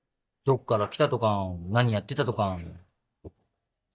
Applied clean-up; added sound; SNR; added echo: neural mask model DeepFilterNet 3.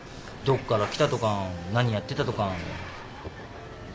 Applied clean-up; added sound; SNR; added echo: none; Meow / Purr; 18 dB; none.